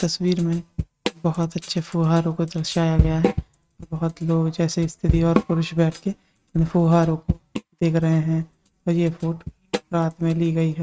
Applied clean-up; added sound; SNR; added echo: neural mask model RNNoise.